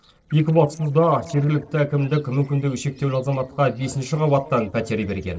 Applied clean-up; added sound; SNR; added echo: neural separator model SepFormer DNS4.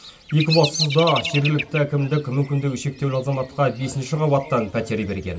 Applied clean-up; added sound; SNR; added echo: none; Bird vocalization, bird call, bird song; 11 dB; reverberation time 2.0 s.